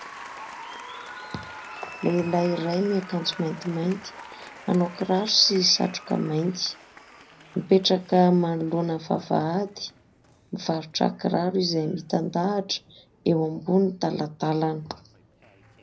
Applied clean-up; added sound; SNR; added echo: none; Applause; 18 dB; reverberation time 0.4 s.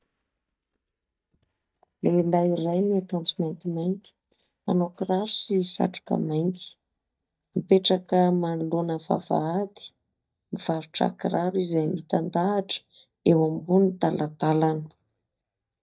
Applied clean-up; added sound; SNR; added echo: neural mask model DeepFilterNet 3.